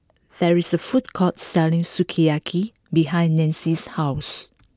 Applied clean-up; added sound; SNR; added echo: none; none; none; none.